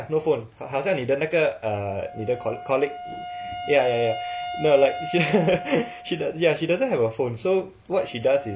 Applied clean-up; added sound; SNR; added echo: none; Wind instrument, woodwind instrument; 12 dB; none.